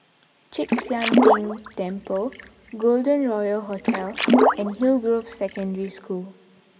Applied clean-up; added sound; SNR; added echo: none; Water / Splash, splatter; -2 dB; reverberation time 1.9 s.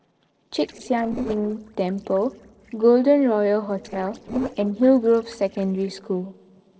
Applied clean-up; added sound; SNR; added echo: neural separator model SepFormer DNS4.